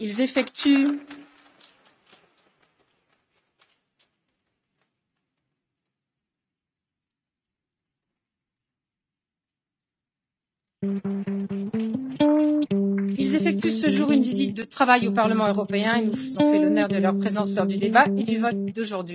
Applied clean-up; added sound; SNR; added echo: neural mask model RNNoise.